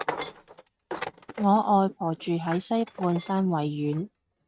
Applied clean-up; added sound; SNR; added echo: neural mask model RNNoise.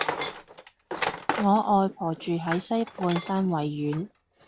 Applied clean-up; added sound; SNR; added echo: none; Tools; 8 dB; none.